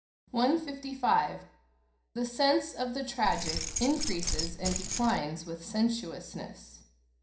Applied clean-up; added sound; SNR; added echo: none; Keys jangling; 2 dB; reverberation time 0.5 s.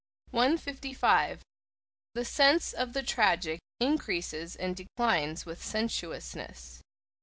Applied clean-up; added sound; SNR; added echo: none; none; none; none.